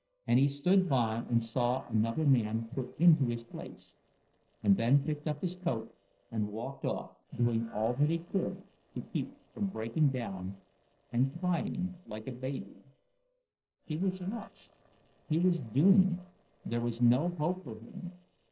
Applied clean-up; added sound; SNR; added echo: neural separator model SepFormer DNS4.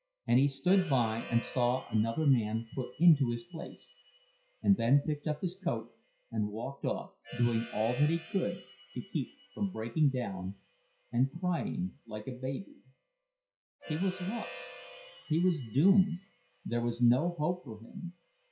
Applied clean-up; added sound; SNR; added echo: classical method WPE with log-MMSE.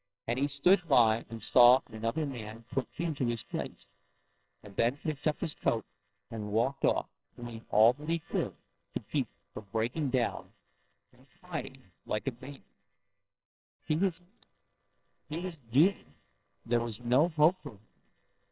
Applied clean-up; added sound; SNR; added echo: neural separator model SepFormer WHAMR!.